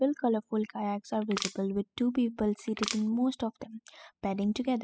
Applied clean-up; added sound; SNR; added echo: classical method spectral subtraction.